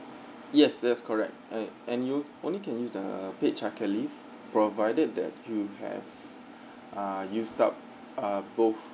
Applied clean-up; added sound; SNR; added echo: none; none; none; none.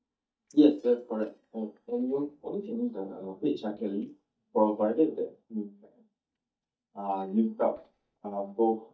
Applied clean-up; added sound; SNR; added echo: neural mask model DeepFilterNet 3.